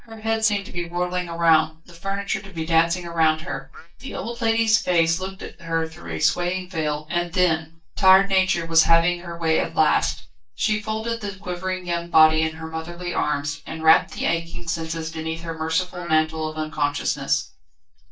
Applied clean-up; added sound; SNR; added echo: neural mask model DeepFilterNet 3.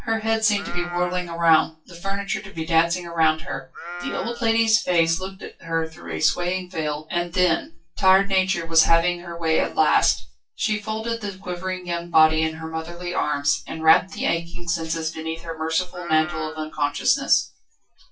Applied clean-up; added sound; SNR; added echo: classical method WPE with log-MMSE.